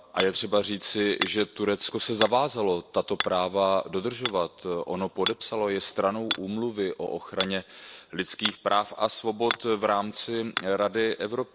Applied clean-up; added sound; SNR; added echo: none; Hammer; 10 dB; none.